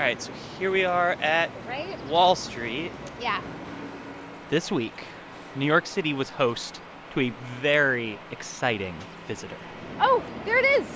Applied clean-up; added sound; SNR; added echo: none; Bird vocalization, bird call, bird song; 18 dB; none.